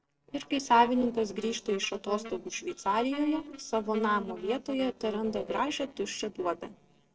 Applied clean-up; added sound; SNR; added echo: neural separator model SepFormer DNS4.